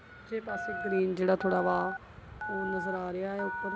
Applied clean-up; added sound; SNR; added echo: none; Telephone; 6 dB; none.